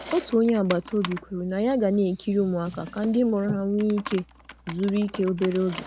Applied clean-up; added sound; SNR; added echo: none; Computer keyboard + Drawer open or close; 15 dB; none.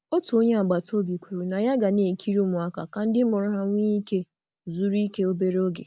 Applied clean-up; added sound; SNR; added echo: none; none; none; none.